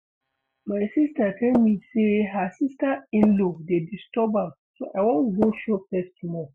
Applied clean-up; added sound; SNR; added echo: classical method Wiener filter.